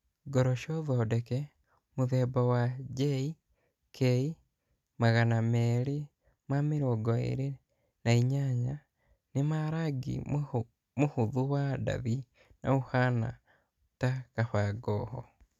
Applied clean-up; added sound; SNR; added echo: none; none; none; none.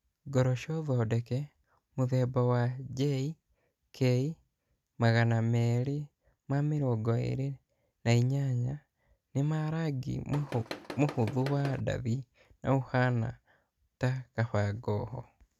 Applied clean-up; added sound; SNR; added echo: none; Tools; 11 dB; none.